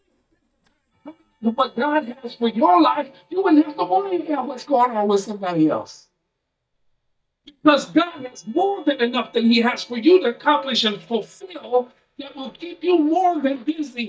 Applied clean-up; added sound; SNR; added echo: neural mask model DeepFilterNet 3.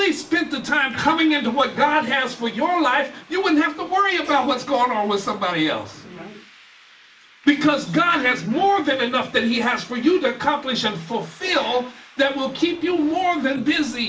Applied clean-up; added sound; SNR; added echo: neural mask model Resemble Enhance denoiser.